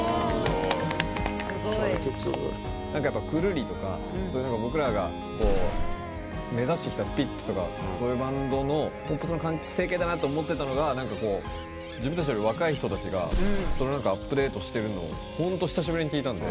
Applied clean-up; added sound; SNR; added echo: none; Explosion; 8 dB; none.